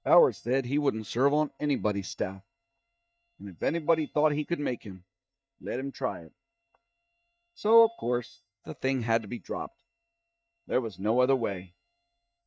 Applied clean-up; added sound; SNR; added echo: neural mask model DeepFilterNet 3.